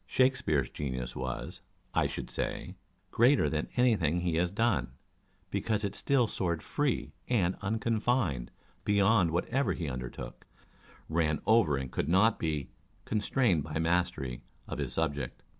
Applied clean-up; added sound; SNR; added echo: none; none; none; none.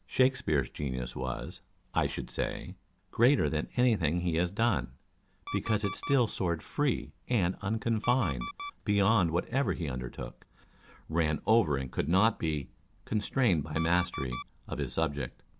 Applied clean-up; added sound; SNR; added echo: none; Alarm; 13 dB; none.